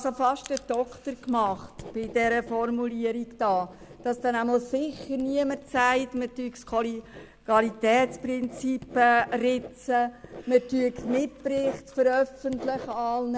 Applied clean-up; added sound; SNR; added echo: none; Writing; 18 dB; none.